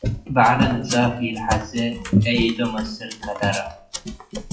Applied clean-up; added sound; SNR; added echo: classical method WPE with log-MMSE.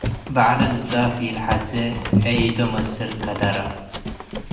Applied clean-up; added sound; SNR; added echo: none; Run; 3 dB; reverberation time 0.8 s.